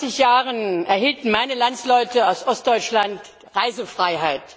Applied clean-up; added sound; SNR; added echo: none; none; none; none.